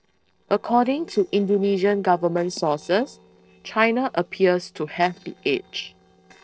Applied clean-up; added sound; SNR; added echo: neural separator model SepFormer DNS4.